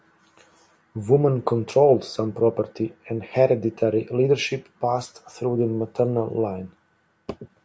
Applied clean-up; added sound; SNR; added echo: none; none; none; none.